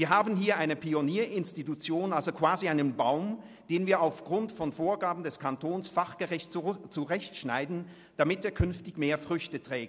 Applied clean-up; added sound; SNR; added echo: none; none; none; none.